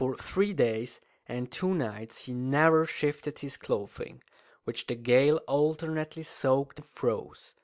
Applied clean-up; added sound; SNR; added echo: none; none; none; none.